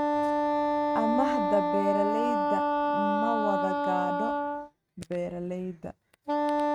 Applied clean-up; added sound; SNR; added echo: neural mask model RNNoise.